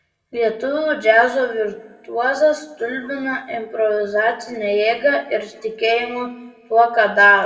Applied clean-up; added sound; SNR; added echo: none; none; none; reverberation time 0.8 s.